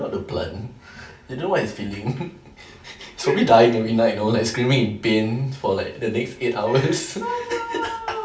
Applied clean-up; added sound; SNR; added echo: none; none; none; reverberation time 0.2 s.